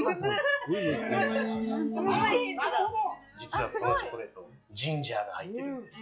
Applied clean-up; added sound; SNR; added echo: classical method log-MMSE.